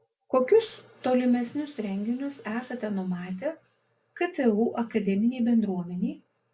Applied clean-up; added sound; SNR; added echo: none; none; none; none.